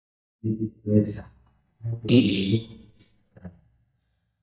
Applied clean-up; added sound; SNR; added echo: neural mask model DeepFilterNet 3.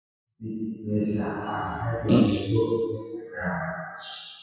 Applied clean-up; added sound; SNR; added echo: classical method WPE with log-MMSE.